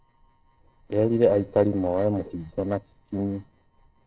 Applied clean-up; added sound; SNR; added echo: neural separator model SepFormer DNS4.